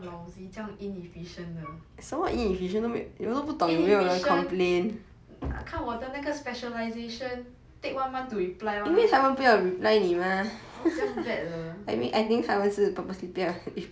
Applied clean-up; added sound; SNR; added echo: none; none; none; none.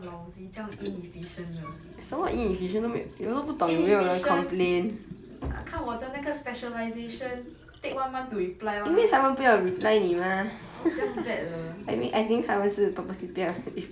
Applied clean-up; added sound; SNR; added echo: none; Liquid; 19 dB; none.